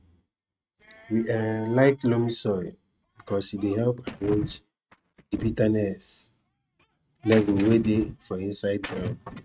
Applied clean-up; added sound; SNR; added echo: neural mask model RNNoise.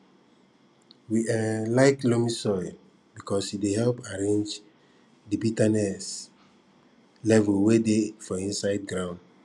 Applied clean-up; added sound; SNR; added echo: none; none; none; none.